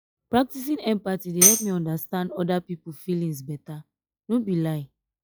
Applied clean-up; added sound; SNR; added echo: classical method log-MMSE.